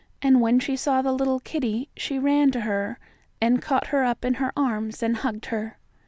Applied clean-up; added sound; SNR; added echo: none; none; none; none.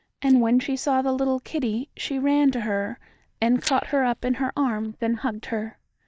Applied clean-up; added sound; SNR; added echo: neural mask model DeepFilterNet 3.